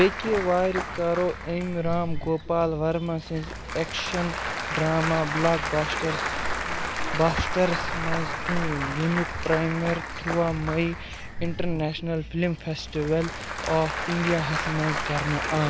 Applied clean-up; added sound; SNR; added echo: none; Applause / Crowd; 4 dB; none.